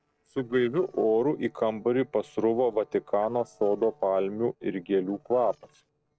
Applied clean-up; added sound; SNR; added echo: neural separator model SepFormer DNS4.